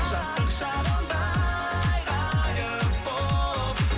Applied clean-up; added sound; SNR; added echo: none; none; none; none.